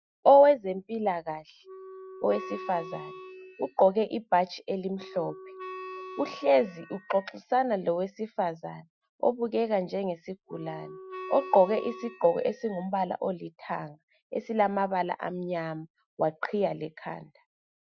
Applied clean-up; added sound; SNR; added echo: classical method Wiener filter.